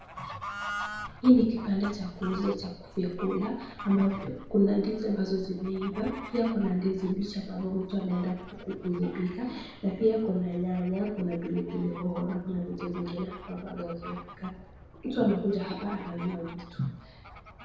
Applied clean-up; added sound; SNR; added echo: none; Bird / Fowl; 14 dB; reverberation time 1.9 s.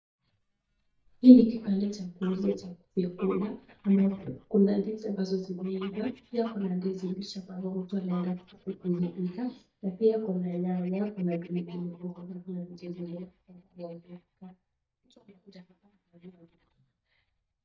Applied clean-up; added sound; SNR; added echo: neural mask model DeepFilterNet 3.